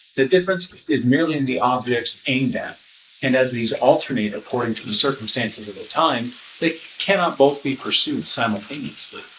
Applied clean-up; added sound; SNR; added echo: neural mask model Resemble Enhance denoiser.